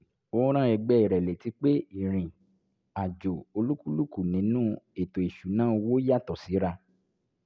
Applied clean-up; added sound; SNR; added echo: none; none; none; none.